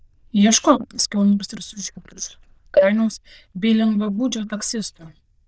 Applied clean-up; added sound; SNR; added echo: neural diffusion model UNIVERSE++.